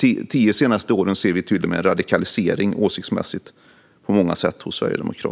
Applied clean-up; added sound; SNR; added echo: none; none; none; none.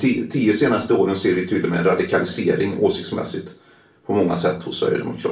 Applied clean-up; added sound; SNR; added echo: none; none; none; reverberation time 0.3 s.